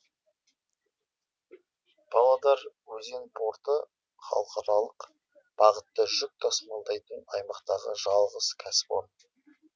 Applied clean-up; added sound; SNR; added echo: none; none; none; none.